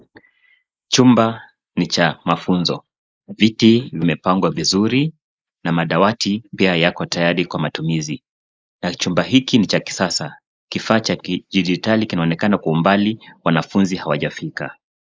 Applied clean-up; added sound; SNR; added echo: neural mask model Resemble Enhance denoiser.